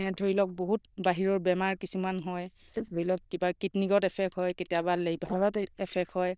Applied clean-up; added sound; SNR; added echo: neural diffusion model UNIVERSE++.